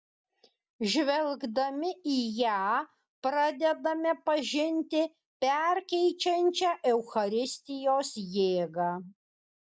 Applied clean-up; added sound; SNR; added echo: none; none; none; none.